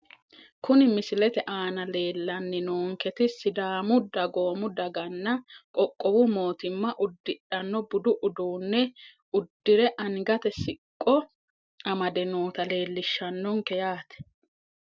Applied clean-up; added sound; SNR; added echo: none; none; none; none.